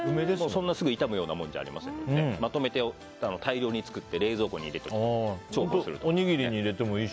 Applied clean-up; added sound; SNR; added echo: none; none; none; none.